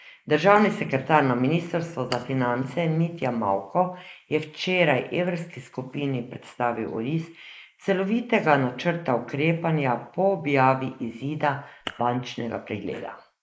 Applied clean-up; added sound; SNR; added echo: neural mask model Resemble Enhance denoiser.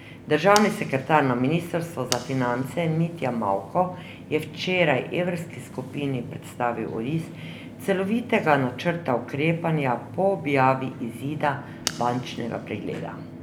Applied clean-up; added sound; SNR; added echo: none; Fire; 13 dB; none.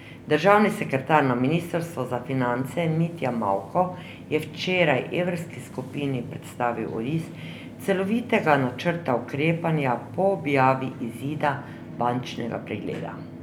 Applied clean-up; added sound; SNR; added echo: none; none; none; none.